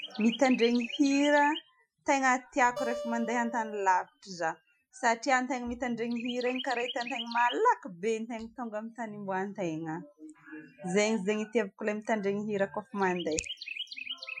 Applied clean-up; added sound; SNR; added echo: classical method Wiener filter.